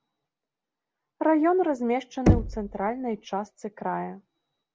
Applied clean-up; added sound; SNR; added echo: none; Knock; 0 dB; none.